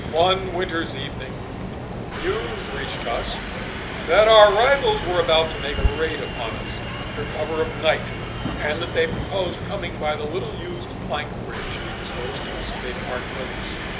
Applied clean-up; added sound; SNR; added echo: none; Subway, metro, underground; 5 dB; none.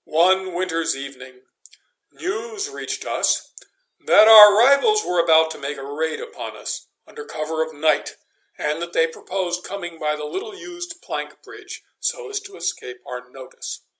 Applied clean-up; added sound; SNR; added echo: none; none; none; none.